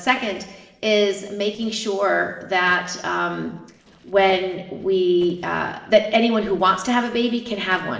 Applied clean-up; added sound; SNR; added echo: neural separator model SepFormer DNS4.